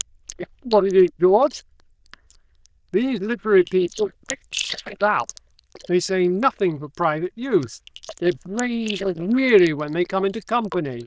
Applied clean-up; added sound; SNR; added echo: neural diffusion model UNIVERSE++.